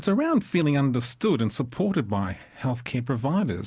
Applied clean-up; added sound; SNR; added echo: none; none; none; none.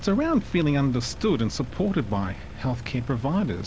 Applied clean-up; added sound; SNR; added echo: none; Engine; 13 dB; none.